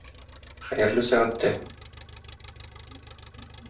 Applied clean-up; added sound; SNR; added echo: none; Engine; 17 dB; reverberation time 0.3 s.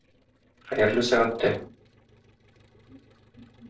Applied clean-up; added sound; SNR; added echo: neural separator model SepFormer DNS4.